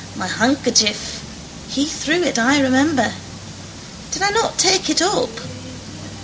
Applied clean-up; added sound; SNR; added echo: none; none; none; none.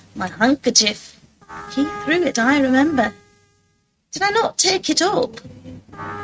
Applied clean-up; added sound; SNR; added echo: neural mask model RNNoise.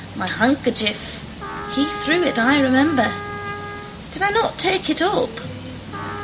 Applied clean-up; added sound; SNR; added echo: none; Trumpet + Cutlery, silverware; 13 dB; none.